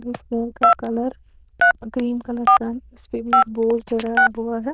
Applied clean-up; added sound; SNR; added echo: neural diffusion model UNIVERSE++.